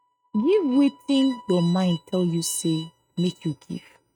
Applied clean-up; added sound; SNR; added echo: neural mask model RNNoise.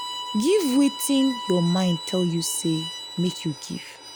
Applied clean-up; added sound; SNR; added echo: none; Bowed string instrument; 11 dB; none.